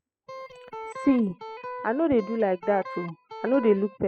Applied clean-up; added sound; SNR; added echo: classical method spectral subtraction.